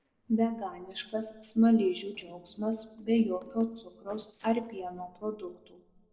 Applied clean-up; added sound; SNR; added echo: neural separator model SepFormer DNS4.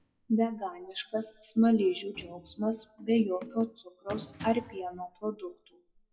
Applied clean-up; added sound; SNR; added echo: classical method WPE with log-MMSE.